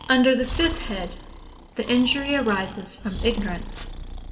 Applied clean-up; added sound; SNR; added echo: none; Breathing; 10 dB; reverberation time 1.5 s.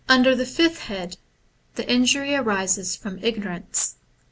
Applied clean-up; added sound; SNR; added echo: none; none; none; none.